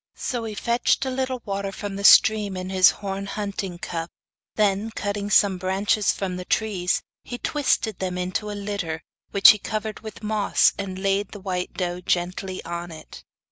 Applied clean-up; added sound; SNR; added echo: none; none; none; none.